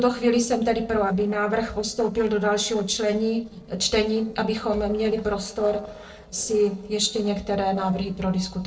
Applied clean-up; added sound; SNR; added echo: neural separator model SepFormer DNS4.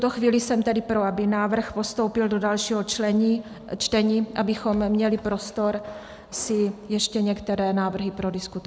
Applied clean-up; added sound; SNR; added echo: none; none; none; none.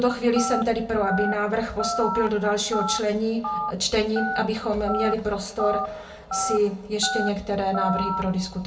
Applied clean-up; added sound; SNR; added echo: none; Telephone; 6 dB; reverberation time 0.2 s.